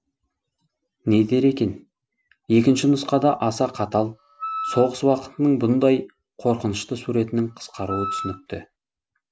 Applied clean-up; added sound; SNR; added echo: none; Wind instrument, woodwind instrument; 11 dB; none.